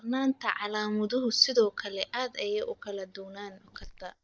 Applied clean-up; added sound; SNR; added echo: neural mask model DeepFilterNet 3.